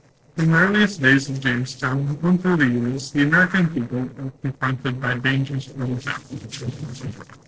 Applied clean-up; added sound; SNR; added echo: neural separator model SepFormer DNS4.